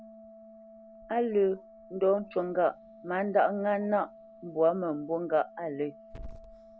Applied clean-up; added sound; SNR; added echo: none; Organ + Growling / Hiss; 19 dB; none.